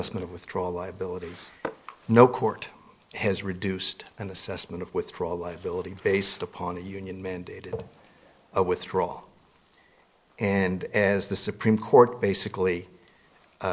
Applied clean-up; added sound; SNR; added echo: neural mask model Resemble Enhance denoiser.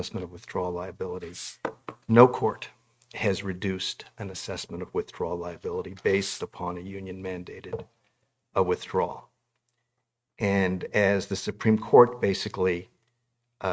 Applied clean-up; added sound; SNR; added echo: neural mask model RNNoise.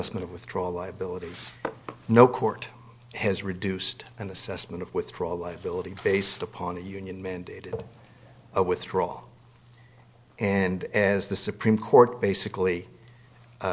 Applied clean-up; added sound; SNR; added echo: none; Fireworks; 20 dB; none.